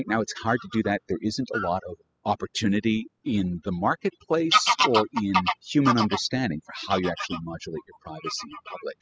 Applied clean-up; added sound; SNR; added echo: classical method spectral subtraction.